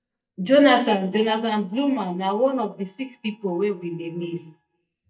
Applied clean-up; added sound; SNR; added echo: neural mask model DeepFilterNet 3.